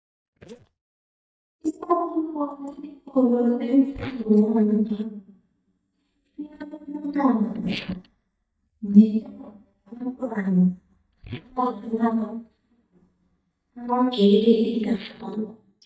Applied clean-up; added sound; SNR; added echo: neural mask model DeepFilterNet 3.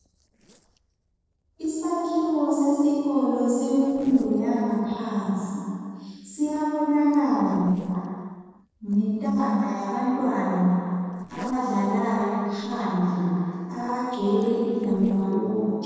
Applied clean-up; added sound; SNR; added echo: neural separator model SepFormer DNS4.